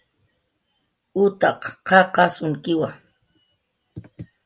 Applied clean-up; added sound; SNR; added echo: none; none; none; none.